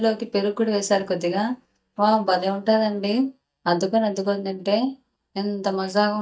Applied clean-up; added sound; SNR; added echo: neural mask model DeepFilterNet 3.